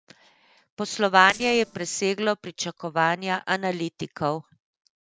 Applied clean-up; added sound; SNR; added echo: neural separator model SepFormer DNS4.